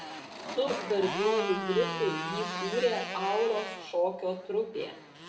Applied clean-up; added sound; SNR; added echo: none; Motorcycle; 6 dB; reverberation time 0.6 s.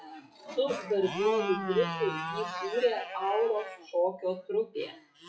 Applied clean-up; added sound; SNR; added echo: classical method WPE with log-MMSE.